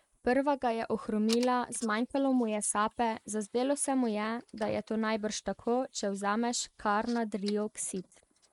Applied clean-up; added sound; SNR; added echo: neural mask model Resemble Enhance denoiser.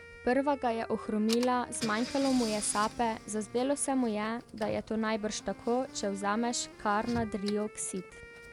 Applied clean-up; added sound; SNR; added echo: none; Wind instrument, woodwind instrument + Engine / Car; 14 dB; none.